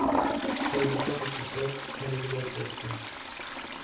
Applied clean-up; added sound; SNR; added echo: none; Toilet flush; -4 dB; reverberation time 0.6 s.